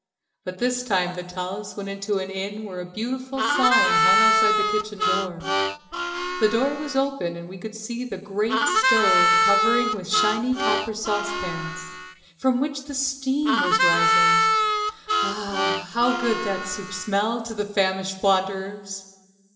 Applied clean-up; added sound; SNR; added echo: none; Harmonica; -4 dB; reverberation time 1.5 s.